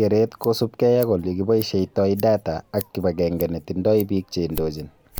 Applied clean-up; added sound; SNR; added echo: none; Scissors; 18 dB; none.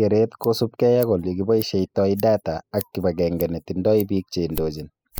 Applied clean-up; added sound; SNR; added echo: classical method spectral subtraction.